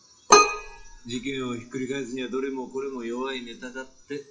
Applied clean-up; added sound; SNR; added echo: classical method WPE with log-MMSE.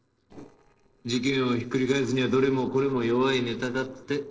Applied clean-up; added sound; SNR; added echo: neural separator model SepFormer DNS4.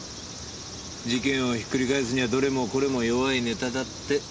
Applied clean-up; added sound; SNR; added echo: none; none; none; none.